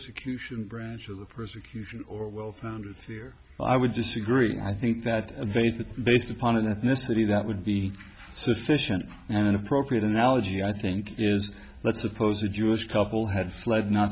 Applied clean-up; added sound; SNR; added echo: none; none; none; none.